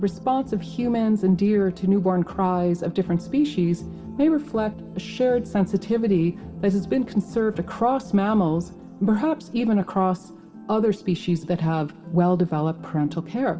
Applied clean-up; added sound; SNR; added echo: none; none; none; reverberation time 2.0 s.